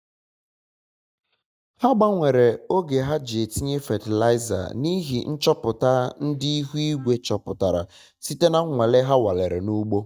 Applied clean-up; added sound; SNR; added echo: neural mask model DeepFilterNet 3.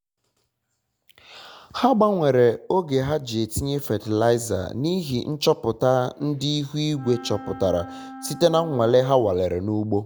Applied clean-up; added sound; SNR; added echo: none; Wind instrument, woodwind instrument; 18 dB; none.